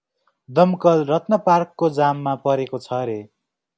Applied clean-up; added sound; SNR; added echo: none; none; none; none.